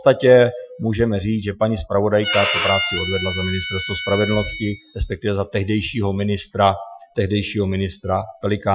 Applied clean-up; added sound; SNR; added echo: classical method Wiener filter.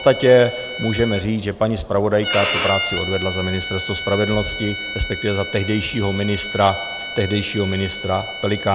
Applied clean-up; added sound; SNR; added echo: none; Bowed string instrument; 7 dB; none.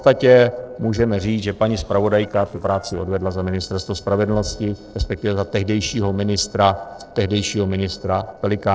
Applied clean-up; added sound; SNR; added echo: neural separator model SepFormer DNS4.